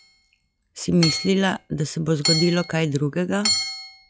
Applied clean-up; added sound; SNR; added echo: classical method log-MMSE.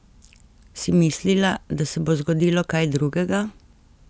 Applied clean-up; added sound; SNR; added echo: none; none; none; none.